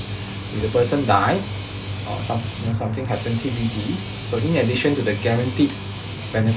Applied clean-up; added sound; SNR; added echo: none; Guitar; 11 dB; none.